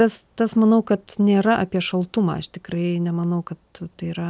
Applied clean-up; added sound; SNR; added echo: none; none; none; none.